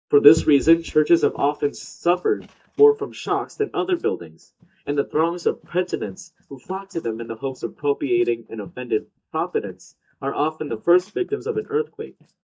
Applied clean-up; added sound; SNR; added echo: neural mask model DeepFilterNet 3.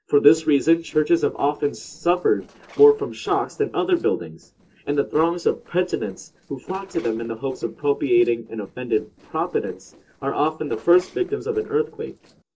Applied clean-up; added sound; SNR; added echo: neural separator model SepFormer DNS4.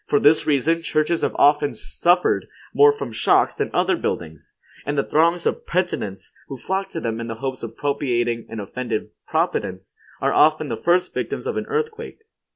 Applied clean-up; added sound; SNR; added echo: none; none; none; none.